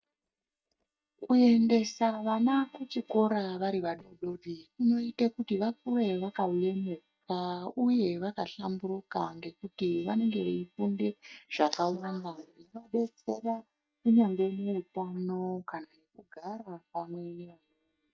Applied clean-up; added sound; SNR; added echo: neural mask model DeepFilterNet 3.